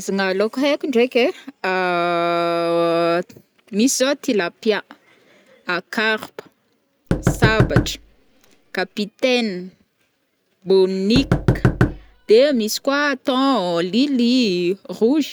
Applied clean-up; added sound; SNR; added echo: none; Knock; 1 dB; none.